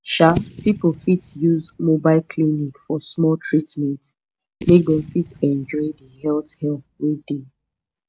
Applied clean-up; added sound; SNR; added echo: none; Fireworks / Boom; 15 dB; none.